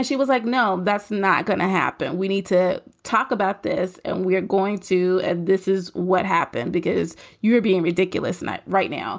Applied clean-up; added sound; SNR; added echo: none; none; none; none.